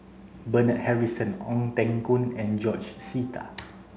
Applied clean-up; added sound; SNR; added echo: none; none; none; none.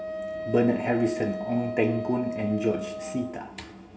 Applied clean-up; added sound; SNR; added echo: none; Wind instrument, woodwind instrument; 8 dB; reverberation time 0.2 s.